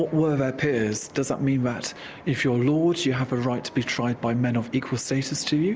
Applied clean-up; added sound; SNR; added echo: none; none; none; none.